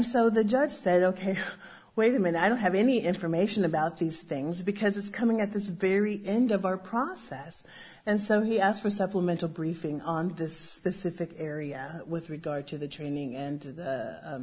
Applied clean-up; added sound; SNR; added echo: none; none; none; none.